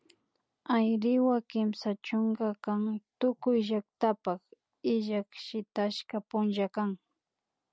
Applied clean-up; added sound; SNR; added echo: none; none; none; none.